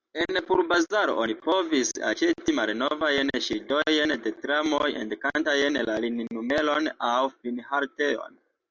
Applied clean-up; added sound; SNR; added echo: none; none; none; none.